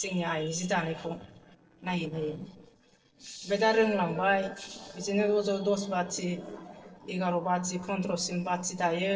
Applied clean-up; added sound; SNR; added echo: neural separator model SepFormer DNS4.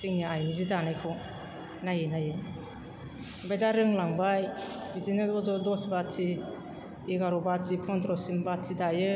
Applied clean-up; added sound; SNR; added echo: none; none; none; none.